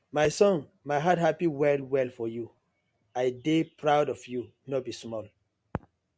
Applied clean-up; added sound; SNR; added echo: none; none; none; none.